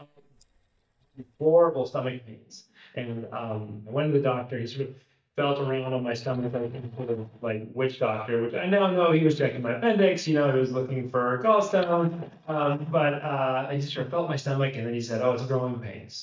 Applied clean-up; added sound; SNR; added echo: neural mask model DeepFilterNet 3.